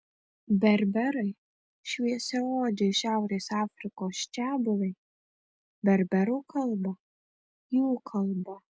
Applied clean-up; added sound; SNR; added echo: none; none; none; none.